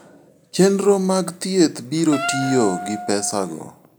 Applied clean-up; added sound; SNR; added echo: none; Wind instrument, woodwind instrument; 10 dB; none.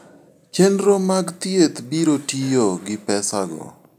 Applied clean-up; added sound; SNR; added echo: none; none; none; none.